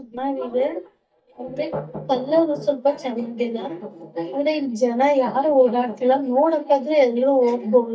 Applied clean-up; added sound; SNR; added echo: neural mask model DeepFilterNet 3.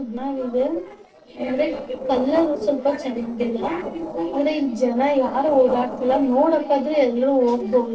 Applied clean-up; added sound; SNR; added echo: neural separator model SepFormer DNS4.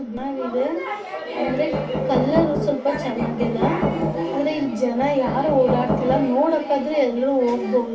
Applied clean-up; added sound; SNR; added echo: none; Knock; 3 dB; reverberation time 0.3 s.